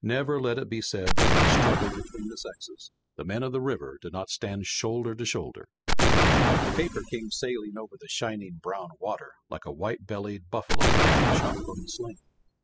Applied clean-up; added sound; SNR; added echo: classical method spectral subtraction.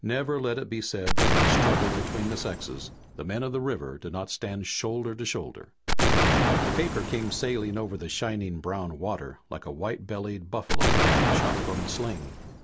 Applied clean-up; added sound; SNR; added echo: none; Explosion; -4 dB; none.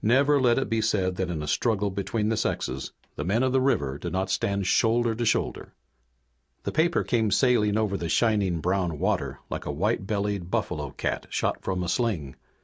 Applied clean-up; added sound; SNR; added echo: none; none; none; none.